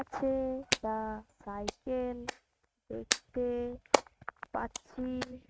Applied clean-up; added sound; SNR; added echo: neural mask model RNNoise.